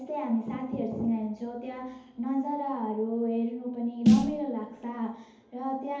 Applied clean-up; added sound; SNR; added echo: none; Snare drum; -4 dB; reverberation time 2.2 s.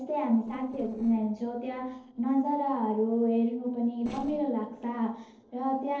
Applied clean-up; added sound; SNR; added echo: neural separator model SepFormer DNS4.